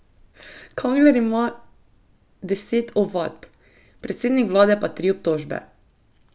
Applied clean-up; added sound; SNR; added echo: none; none; none; none.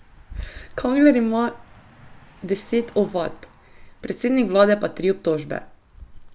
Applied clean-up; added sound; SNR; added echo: none; Wind / Bird + Car passing by; 19 dB; none.